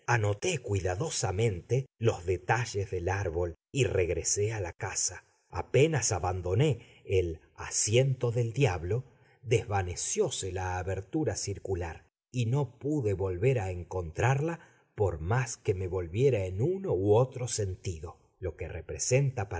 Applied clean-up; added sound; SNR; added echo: none; none; none; none.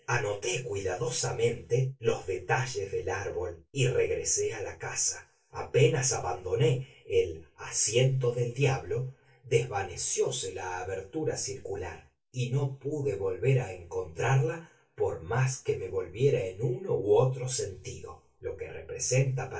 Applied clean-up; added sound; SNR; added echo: none; none; none; reverberation time 0.1 s.